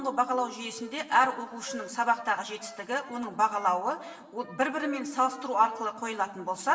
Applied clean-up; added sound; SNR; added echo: none; Wind instrument, woodwind instrument; 20 dB; reverberation time 1.2 s.